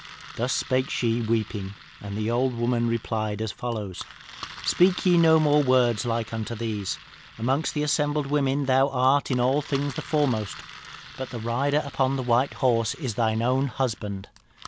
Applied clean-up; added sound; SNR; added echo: none; Engine; 19 dB; none.